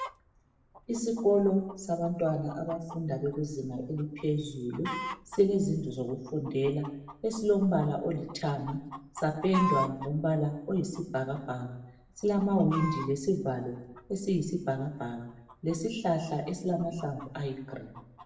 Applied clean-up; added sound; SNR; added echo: none; Chicken, rooster; 12 dB; reverberation time 0.7 s.